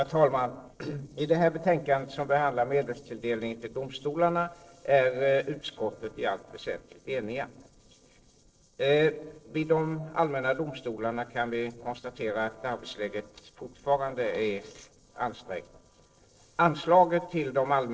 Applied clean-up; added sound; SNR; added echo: neural separator model SepFormer DNS4.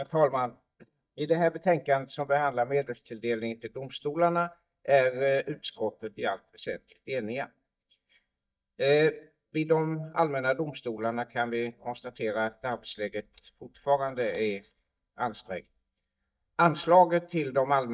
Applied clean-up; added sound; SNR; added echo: neural mask model DeepFilterNet 3.